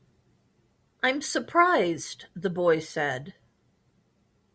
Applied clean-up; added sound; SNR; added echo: none; none; none; none.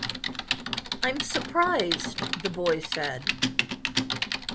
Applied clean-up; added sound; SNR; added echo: none; Typing; 0 dB; none.